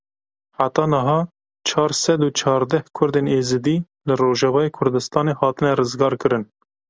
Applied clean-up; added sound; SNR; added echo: none; none; none; none.